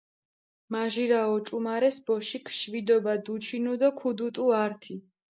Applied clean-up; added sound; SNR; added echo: none; none; none; none.